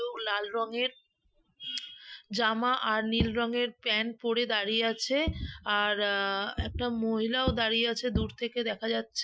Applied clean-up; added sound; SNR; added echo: classical method Wiener filter.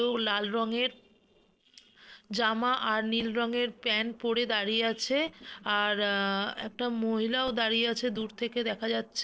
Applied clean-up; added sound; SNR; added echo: neural separator model SepFormer DNS4.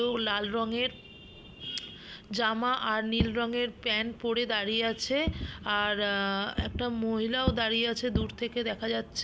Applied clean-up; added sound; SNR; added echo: none; Fireworks; 9 dB; none.